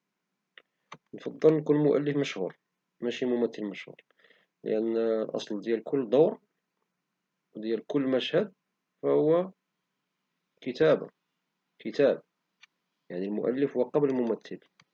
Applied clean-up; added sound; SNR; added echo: none; none; none; none.